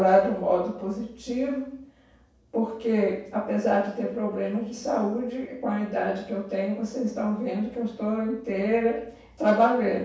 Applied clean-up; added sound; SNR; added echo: none; none; none; reverberation time 0.7 s.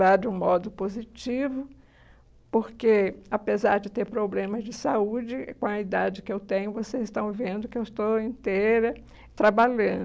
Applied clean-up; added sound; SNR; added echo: none; none; none; none.